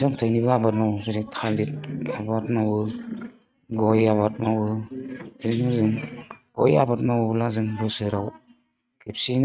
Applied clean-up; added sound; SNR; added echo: neural mask model RNNoise.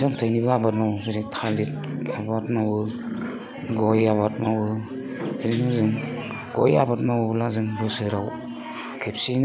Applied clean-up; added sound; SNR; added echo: none; Guitar; 16 dB; none.